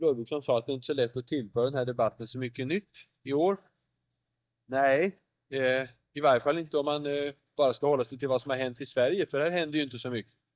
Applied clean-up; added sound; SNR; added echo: neural mask model DeepFilterNet 3.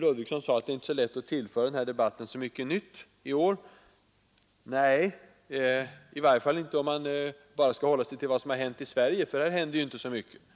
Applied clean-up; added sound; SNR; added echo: none; none; none; none.